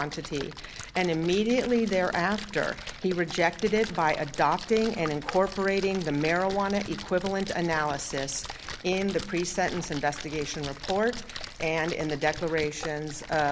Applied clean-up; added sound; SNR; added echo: none; Splash, splatter; 12 dB; none.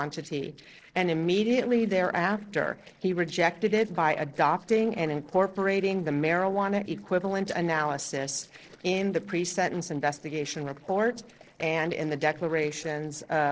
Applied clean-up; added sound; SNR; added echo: neural separator model SepFormer DNS4.